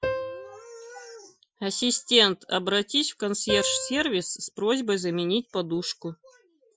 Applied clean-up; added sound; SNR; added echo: classical method Wiener filter.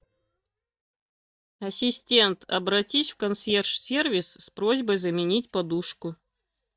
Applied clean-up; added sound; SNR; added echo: neural mask model DeepFilterNet 3.